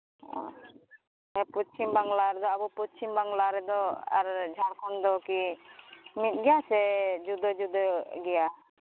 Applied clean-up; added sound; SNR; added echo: none; none; none; none.